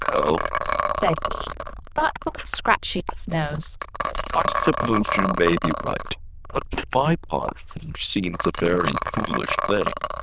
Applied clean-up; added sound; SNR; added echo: neural diffusion model UNIVERSE++.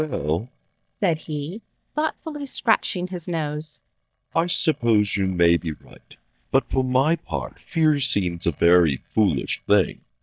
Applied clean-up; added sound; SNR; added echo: neural mask model DeepFilterNet 3.